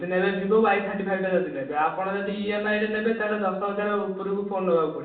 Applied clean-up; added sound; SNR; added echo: none; none; none; reverberation time 0.6 s.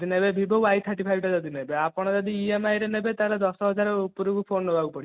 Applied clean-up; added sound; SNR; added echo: none; none; none; none.